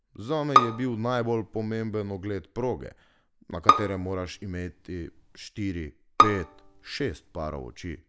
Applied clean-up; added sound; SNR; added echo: none; Bowed string instrument; -3 dB; none.